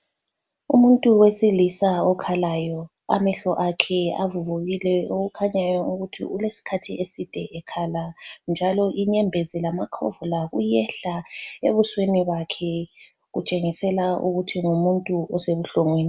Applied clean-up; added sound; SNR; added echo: none; none; none; none.